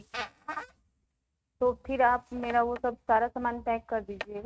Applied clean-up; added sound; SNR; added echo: neural mask model RNNoise.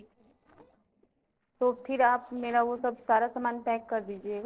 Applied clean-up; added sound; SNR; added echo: neural separator model SepFormer DNS4.